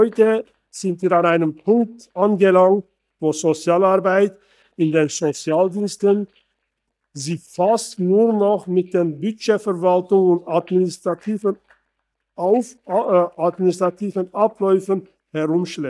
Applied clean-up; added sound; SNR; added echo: neural mask model DeepFilterNet 3.